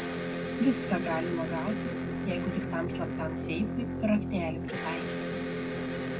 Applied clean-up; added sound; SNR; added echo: none; Electric guitar; -1 dB; reverberation time 0.3 s.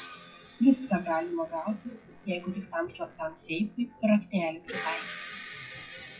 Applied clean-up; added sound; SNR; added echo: classical method WPE with log-MMSE.